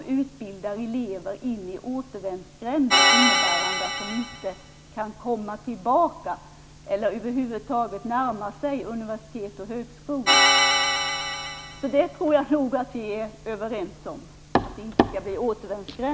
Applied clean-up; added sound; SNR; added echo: none; Organ; -5 dB; none.